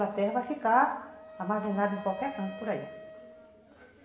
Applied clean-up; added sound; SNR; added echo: none; Wind instrument, woodwind instrument; 16 dB; reverberation time 0.8 s.